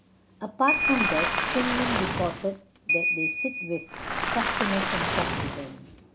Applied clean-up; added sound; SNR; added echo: none; Ringtone / Bell + Waves, surf; -3 dB; none.